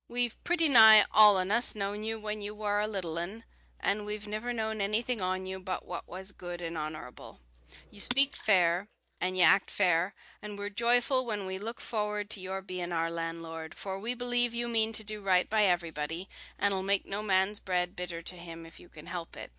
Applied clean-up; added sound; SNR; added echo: neural mask model DeepFilterNet 3.